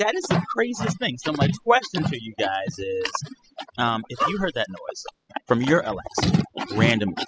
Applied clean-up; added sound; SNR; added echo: classical method spectral subtraction.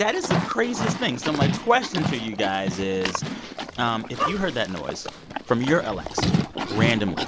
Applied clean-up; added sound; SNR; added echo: none; Livestock, farm animals, working animals; 2 dB; none.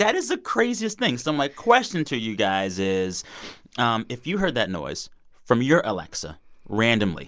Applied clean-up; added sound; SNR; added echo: none; none; none; none.